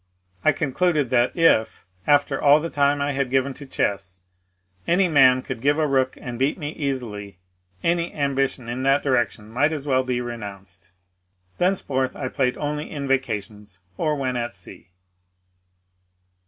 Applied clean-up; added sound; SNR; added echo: none; none; none; none.